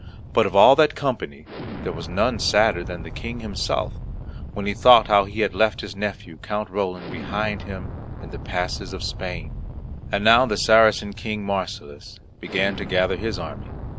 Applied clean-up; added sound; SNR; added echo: none; Explosion; 11 dB; none.